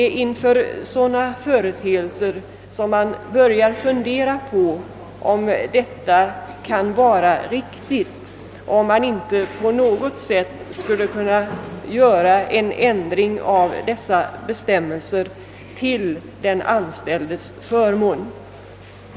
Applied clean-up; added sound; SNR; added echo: none; none; none; none.